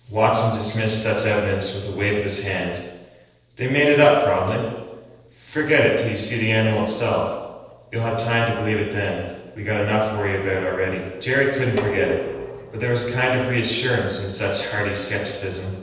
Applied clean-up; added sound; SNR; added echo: neural separator model SepFormer DNS4.